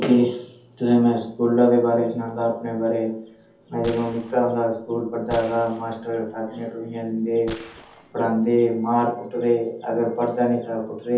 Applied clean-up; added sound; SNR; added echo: none; Gunshot, gunfire; 19 dB; reverberation time 0.5 s.